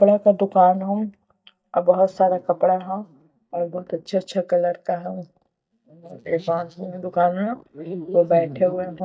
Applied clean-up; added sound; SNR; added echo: neural mask model DeepFilterNet 3.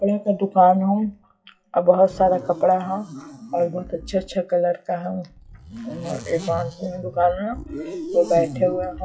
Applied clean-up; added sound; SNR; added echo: classical method WPE with log-MMSE.